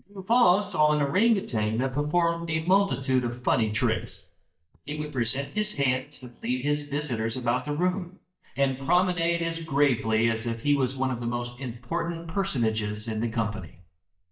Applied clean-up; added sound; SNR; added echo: neural mask model DeepFilterNet 3.